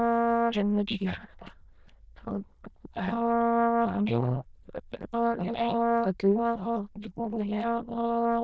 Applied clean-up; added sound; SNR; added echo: neural diffusion model UNIVERSE++.